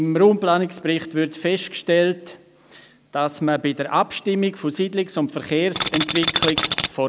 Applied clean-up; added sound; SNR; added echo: none; Tools; -3 dB; none.